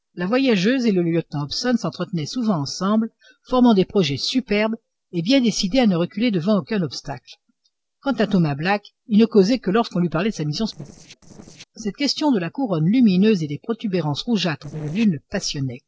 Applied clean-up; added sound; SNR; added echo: neural separator model SepFormer DNS4.